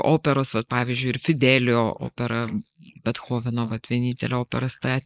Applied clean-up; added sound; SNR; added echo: neural mask model Resemble Enhance denoiser.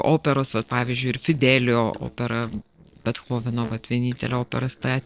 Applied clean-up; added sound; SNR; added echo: neural separator model SepFormer DNS4.